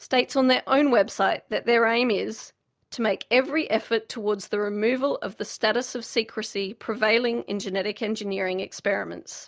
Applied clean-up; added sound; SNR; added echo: none; none; none; none.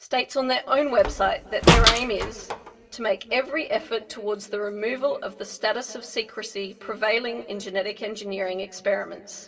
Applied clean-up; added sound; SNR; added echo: none; Slam; -2 dB; reverberation time 3.0 s.